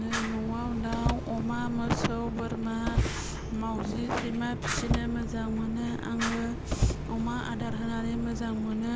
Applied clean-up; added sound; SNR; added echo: none; Fire + Car; 1 dB; none.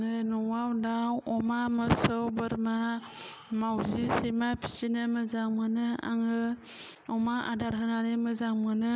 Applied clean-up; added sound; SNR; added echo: none; none; none; none.